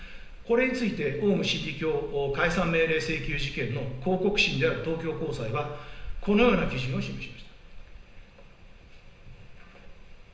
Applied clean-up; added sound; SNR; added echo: none; Cricket; 11 dB; reverberation time 0.9 s.